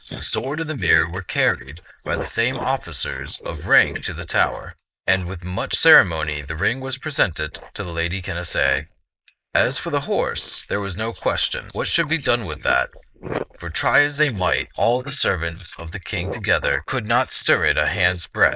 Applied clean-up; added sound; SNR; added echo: neural mask model Resemble Enhance denoiser.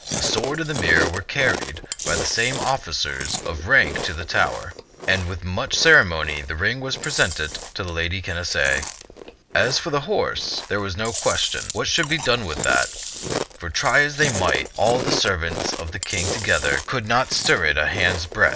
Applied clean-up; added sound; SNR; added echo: none; Chewing, mastication; 8 dB; none.